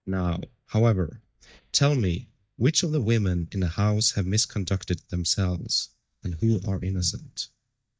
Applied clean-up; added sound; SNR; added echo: neural mask model DeepFilterNet 3.